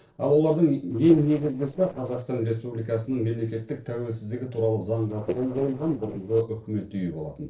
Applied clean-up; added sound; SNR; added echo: neural separator model SepFormer DNS4.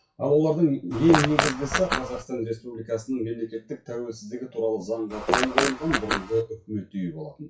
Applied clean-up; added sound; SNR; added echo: classical method WPE with log-MMSE.